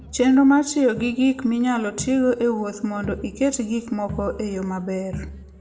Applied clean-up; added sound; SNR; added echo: none; Crowd; 17 dB; reverberation time 0.8 s.